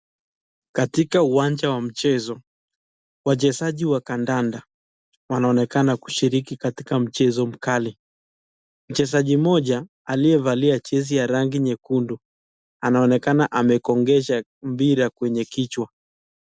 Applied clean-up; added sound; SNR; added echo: none; none; none; none.